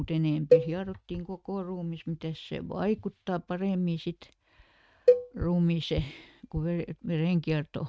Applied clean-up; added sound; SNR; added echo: neural mask model RNNoise.